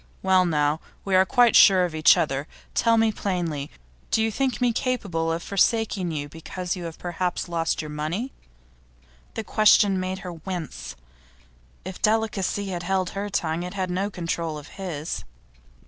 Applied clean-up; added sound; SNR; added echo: none; none; none; none.